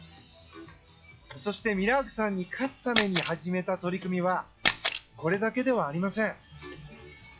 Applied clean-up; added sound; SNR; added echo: classical method log-MMSE.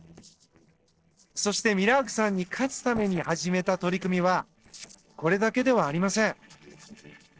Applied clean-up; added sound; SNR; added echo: neural separator model SepFormer DNS4.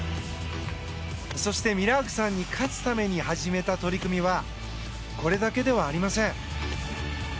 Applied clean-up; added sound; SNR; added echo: none; none; none; none.